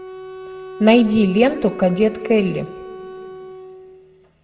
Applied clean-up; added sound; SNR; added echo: none; Wind instrument, woodwind instrument; 15 dB; reverberation time 1.1 s.